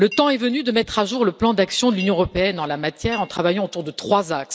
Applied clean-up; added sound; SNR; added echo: none; Chink, clink; 20 dB; none.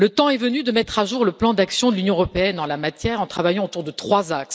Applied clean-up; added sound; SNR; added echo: none; none; none; none.